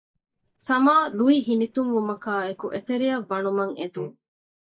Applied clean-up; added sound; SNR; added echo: neural mask model DeepFilterNet 3.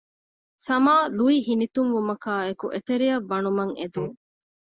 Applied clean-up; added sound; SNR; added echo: none; none; none; none.